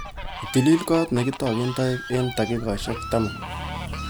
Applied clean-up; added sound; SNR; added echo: none; Fowl; 10 dB; none.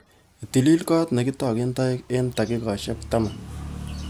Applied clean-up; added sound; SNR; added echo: none; none; none; none.